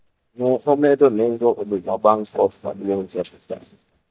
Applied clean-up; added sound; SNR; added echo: neural mask model DeepFilterNet 3.